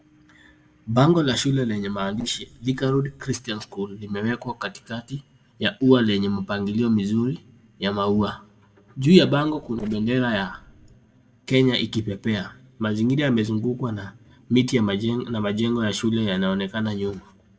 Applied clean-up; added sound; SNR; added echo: neural separator model SepFormer DNS4.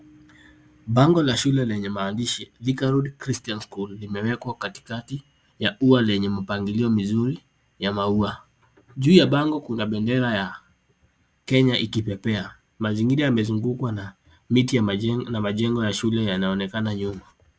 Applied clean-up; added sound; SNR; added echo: none; none; none; none.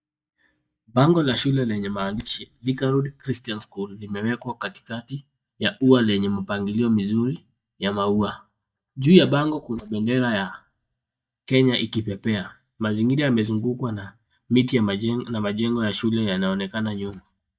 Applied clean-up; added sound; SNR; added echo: neural mask model DeepFilterNet 3.